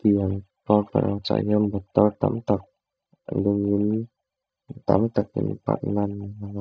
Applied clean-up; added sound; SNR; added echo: neural mask model DeepFilterNet 3.